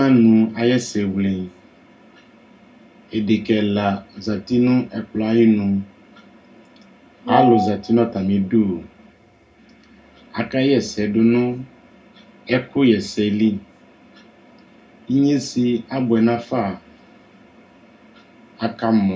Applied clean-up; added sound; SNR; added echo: none; none; none; reverberation time 0.2 s.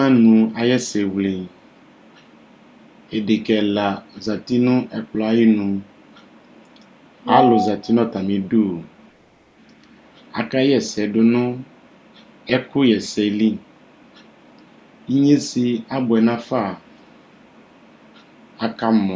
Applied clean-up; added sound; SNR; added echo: none; none; none; none.